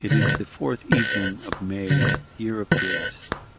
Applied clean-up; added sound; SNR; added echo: none; Fart; -5 dB; none.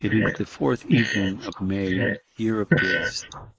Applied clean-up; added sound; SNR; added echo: neural mask model Resemble Enhance denoiser.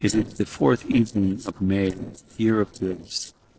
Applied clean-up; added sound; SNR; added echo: neural separator model SepFormer DNS4.